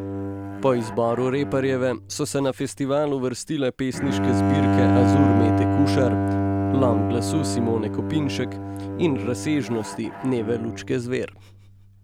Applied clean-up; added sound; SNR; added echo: none; Bowed string instrument; 0 dB; none.